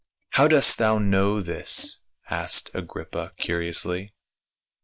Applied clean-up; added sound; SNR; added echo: neural mask model Resemble Enhance denoiser.